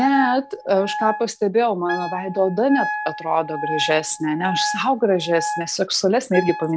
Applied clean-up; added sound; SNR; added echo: none; Wind instrument, woodwind instrument; 8 dB; none.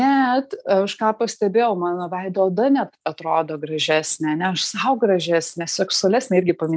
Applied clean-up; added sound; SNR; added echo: none; none; none; none.